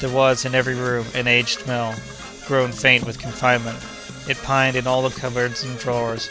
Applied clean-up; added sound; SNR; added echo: none; Brass instrument / Percussion; 13 dB; none.